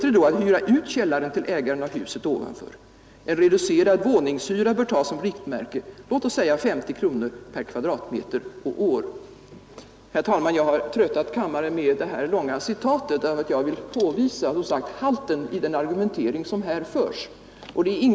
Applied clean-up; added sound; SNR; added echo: none; none; none; none.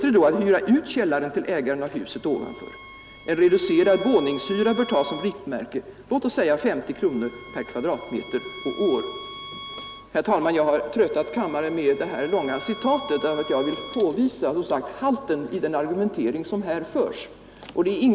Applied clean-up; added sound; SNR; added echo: none; Bowed string instrument; 16 dB; none.